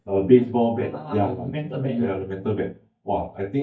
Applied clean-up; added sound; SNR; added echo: neural mask model DeepFilterNet 3.